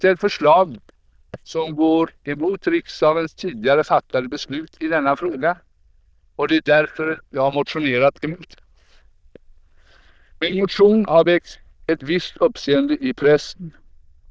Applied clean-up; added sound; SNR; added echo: neural diffusion model UNIVERSE++.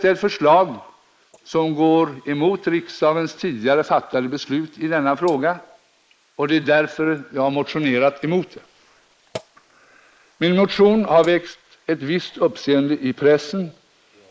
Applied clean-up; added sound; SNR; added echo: neural mask model Resemble Enhance denoiser.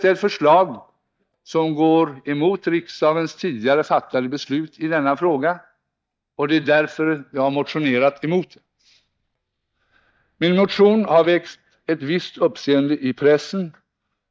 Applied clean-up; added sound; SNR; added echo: neural mask model DeepFilterNet 3.